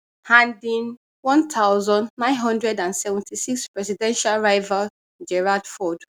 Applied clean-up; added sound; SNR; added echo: none; none; none; none.